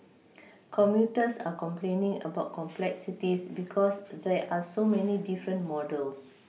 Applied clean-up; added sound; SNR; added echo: none; none; none; none.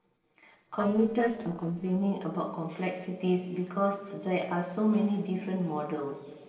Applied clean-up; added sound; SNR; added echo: neural separator model SepFormer DNS4.